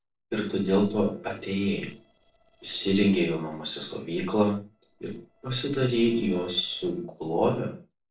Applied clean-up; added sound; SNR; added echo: neural separator model SepFormer DNS4.